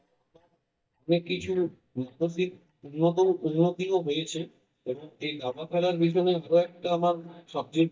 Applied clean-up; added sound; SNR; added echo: neural mask model DeepFilterNet 3.